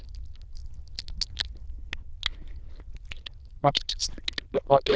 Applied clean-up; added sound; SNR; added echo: neural diffusion model UNIVERSE++.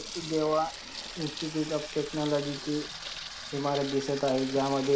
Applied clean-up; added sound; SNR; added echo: none; Sink (filling or washing) / Water tap, faucet; 10 dB; none.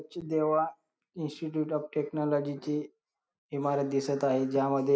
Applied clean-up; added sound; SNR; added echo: none; none; none; none.